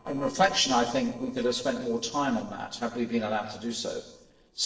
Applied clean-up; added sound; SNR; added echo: neural separator model SepFormer DNS4.